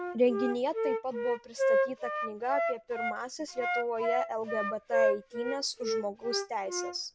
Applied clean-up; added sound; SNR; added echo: none; Wind instrument, woodwind instrument; -1 dB; none.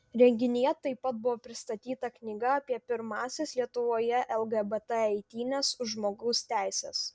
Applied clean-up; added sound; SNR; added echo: none; none; none; none.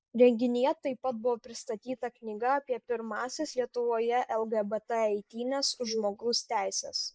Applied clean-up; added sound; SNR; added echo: neural mask model Resemble Enhance denoiser.